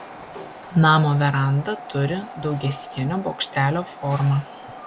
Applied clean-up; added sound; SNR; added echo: none; Train; 16 dB; none.